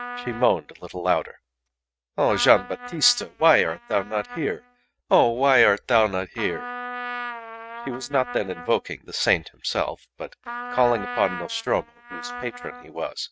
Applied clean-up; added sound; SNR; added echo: neural mask model RNNoise.